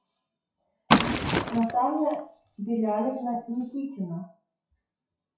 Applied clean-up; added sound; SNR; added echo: classical method WPE with log-MMSE.